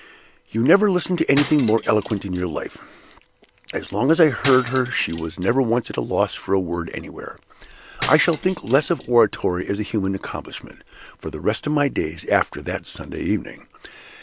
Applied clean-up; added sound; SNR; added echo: none; Cutlery, silverware; 12 dB; none.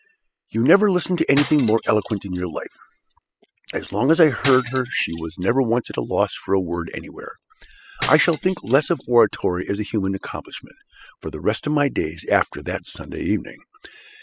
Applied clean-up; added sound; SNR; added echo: classical method spectral subtraction.